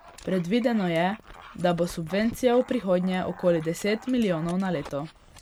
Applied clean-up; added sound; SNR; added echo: none; Dog; 20 dB; none.